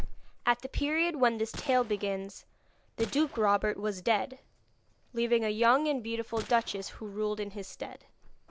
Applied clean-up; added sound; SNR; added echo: none; Alarm / Insect + Gunshot, gunfire; 13 dB; none.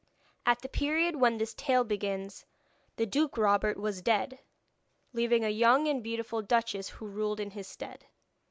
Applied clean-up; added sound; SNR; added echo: none; none; none; none.